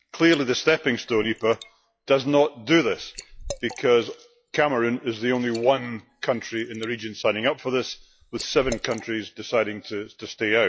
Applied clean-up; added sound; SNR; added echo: classical method log-MMSE.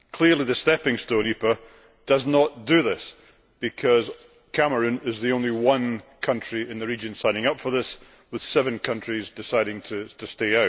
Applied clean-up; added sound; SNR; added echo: none; none; none; none.